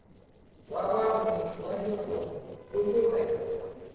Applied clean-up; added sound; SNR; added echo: neural separator model SepFormer DNS4.